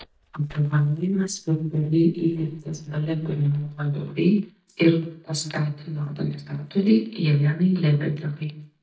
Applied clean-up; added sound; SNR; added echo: neural mask model DeepFilterNet 3.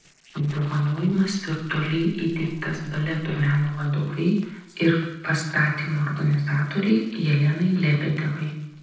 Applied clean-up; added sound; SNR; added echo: neural separator model SepFormer DNS4.